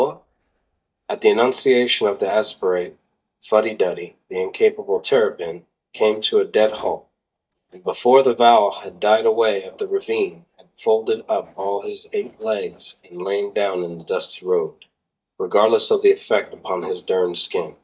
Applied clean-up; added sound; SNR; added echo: neural mask model DeepFilterNet 3.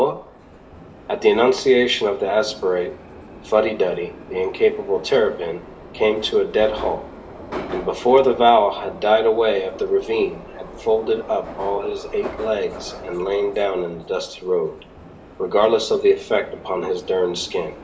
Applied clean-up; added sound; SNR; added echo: none; Subway, metro, underground; 16 dB; reverberation time 0.5 s.